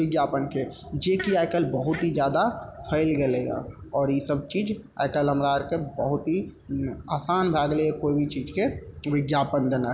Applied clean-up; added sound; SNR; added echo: none; Fart; 15 dB; none.